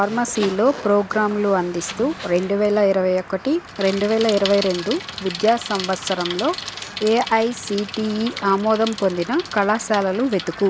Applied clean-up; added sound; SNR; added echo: none; Bicycle; 13 dB; none.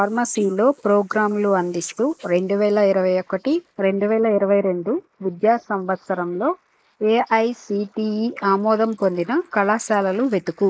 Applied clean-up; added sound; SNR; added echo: neural mask model Resemble Enhance denoiser.